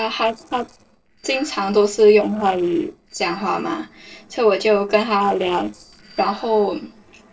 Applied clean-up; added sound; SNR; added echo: neural separator model SepFormer DNS4.